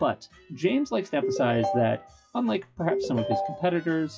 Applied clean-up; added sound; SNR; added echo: classical method WPE with log-MMSE.